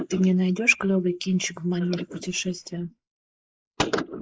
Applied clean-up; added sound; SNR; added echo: neural mask model Resemble Enhance denoiser.